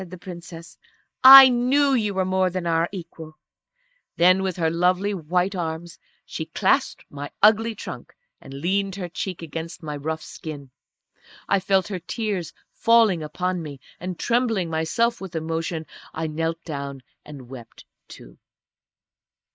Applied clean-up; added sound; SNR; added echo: neural mask model Resemble Enhance denoiser.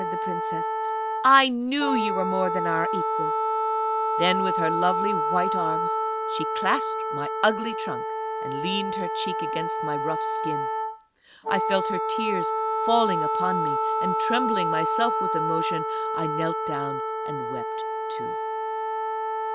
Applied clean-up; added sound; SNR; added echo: none; Wind instrument, woodwind instrument; -2 dB; none.